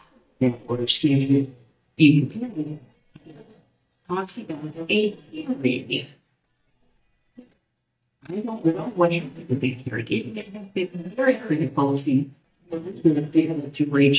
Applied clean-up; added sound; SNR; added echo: neural mask model DeepFilterNet 3.